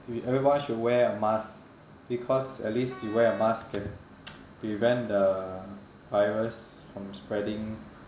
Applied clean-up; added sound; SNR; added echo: none; Wind instrument, woodwind instrument; 19 dB; none.